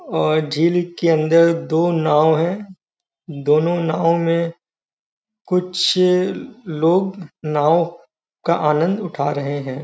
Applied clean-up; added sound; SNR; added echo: none; none; none; none.